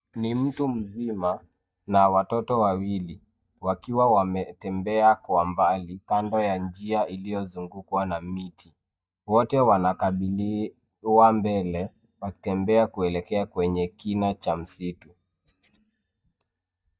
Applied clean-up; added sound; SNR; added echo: neural mask model DeepFilterNet 3.